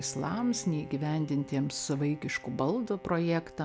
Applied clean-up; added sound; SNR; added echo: none; Bowed string instrument; 18 dB; none.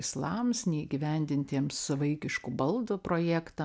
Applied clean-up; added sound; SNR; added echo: none; none; none; none.